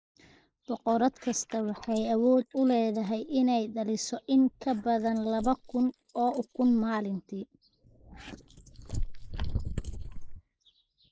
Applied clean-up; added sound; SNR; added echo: neural mask model Resemble Enhance denoiser.